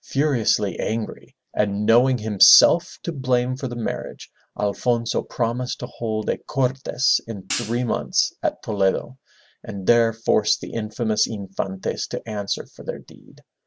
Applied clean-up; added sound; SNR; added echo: none; Hi-hat; 10 dB; none.